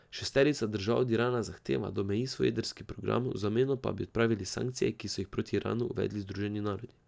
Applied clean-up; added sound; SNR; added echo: none; none; none; none.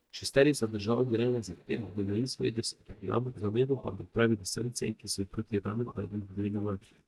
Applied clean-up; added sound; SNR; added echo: neural mask model DeepFilterNet 3.